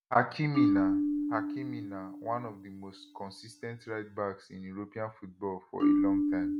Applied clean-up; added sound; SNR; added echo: none; Marimba, xylophone; -4 dB; none.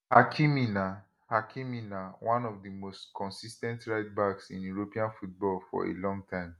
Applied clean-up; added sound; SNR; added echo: none; none; none; none.